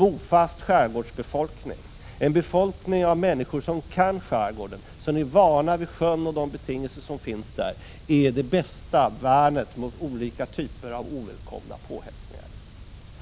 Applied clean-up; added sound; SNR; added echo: none; none; none; none.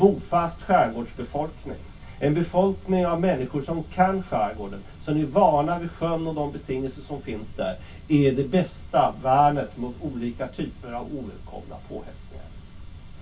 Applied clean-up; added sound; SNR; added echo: none; none; none; reverberation time 0.1 s.